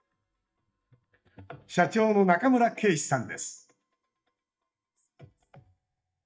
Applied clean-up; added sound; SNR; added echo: neural mask model DeepFilterNet 3.